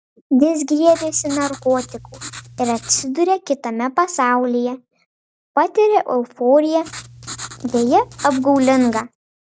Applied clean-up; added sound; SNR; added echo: none; Writing; 16 dB; none.